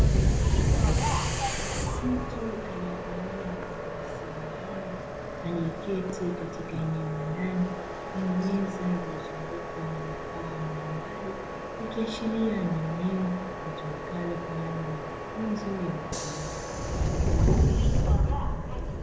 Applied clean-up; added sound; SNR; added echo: none; Subway, metro, underground; -5 dB; reverberation time 0.7 s.